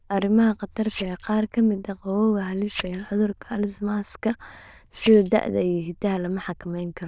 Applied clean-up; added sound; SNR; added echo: neural diffusion model UNIVERSE++.